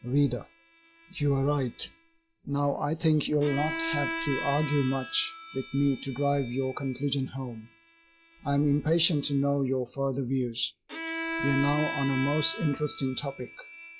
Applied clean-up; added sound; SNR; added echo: classical method log-MMSE.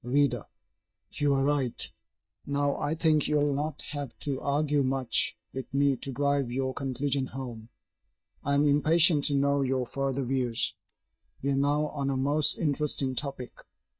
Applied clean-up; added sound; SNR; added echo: neural mask model DeepFilterNet 3.